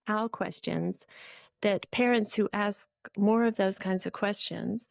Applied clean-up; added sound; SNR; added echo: neural mask model DeepFilterNet 3.